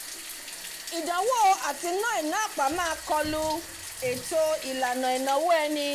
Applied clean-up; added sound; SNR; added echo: none; Bathtub (filling or washing); 11 dB; none.